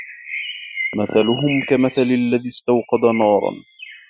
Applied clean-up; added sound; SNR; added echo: classical method Wiener filter.